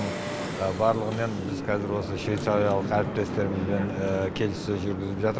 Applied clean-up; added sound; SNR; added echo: none; Engine; 15 dB; none.